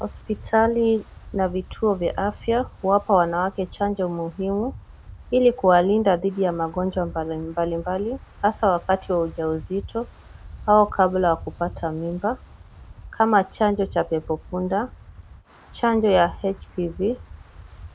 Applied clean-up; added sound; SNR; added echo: none; Wind; 17 dB; none.